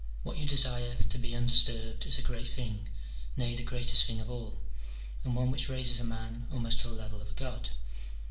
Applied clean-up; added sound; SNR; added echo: none; none; none; reverberation time 0.7 s.